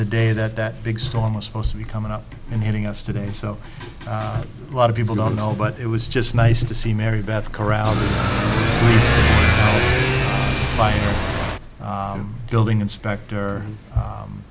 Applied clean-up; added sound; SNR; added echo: none; Motorcycle / Accelerating, revving, vroom; -4 dB; none.